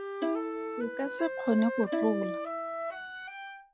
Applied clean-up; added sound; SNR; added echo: none; Wind instrument, woodwind instrument + Bowed string instrument; 1 dB; none.